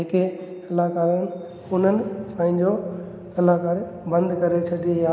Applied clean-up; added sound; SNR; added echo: none; none; none; none.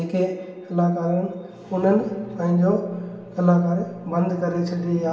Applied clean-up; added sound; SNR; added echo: none; none; none; reverberation time 0.4 s.